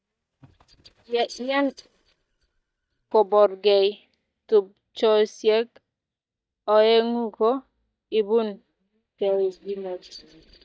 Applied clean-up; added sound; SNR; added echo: neural mask model DeepFilterNet 3.